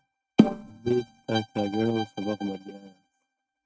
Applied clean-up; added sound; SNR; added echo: neural mask model RNNoise.